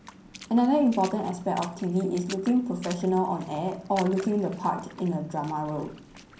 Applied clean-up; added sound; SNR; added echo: none; Water / Splash, splatter; 20 dB; reverberation time 0.6 s.